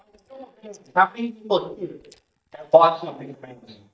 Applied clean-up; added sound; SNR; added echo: neural mask model DeepFilterNet 3.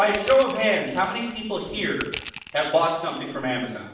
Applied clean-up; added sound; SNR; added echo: none; Crushing; 11 dB; reverberation time 0.7 s.